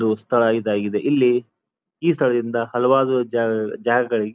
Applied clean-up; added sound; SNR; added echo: none; none; none; none.